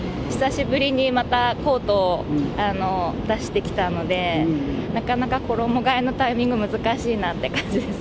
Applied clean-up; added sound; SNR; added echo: none; none; none; none.